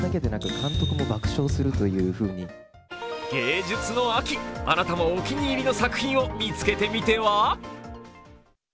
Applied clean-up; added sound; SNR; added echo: none; none; none; none.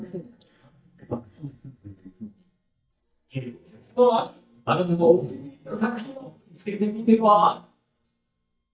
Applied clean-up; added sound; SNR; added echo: neural mask model DeepFilterNet 3.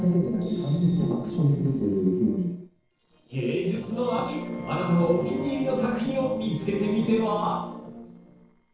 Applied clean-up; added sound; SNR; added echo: neural separator model SepFormer DNS4.